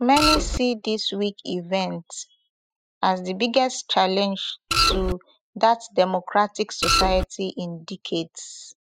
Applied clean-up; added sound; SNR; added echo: classical method spectral subtraction.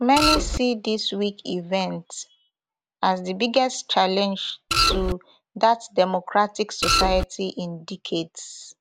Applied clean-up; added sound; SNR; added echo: none; Printer; -3 dB; none.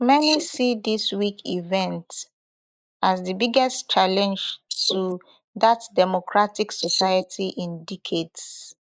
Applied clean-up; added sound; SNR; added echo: neural mask model Resemble Enhance denoiser.